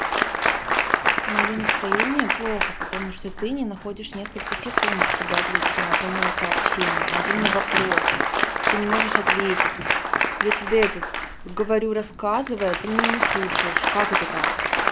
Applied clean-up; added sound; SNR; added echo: none; Applause; -5 dB; none.